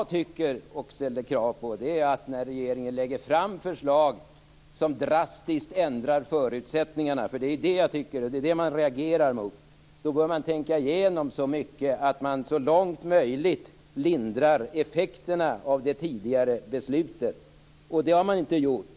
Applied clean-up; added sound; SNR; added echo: none; none; none; none.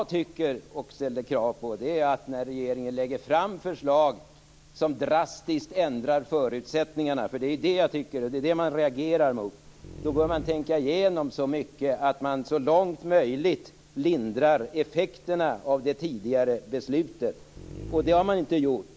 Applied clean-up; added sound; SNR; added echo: none; Dog; 13 dB; none.